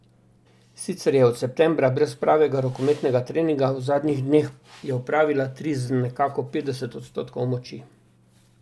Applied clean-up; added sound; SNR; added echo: none; none; none; none.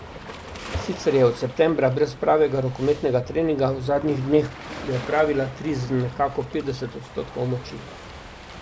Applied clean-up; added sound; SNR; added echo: none; Waves, surf; 14 dB; none.